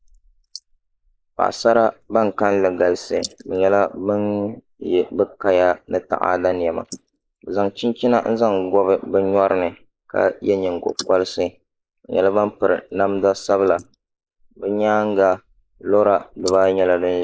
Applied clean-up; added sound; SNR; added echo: neural mask model Resemble Enhance denoiser.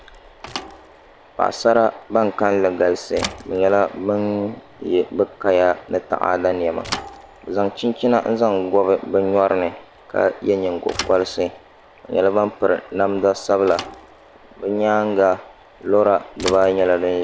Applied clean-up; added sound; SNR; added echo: none; Thump, thud / Bicycle; 18 dB; none.